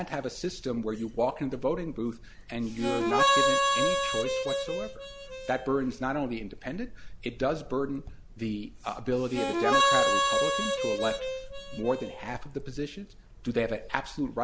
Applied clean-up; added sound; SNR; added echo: none; Harmonica; -5 dB; none.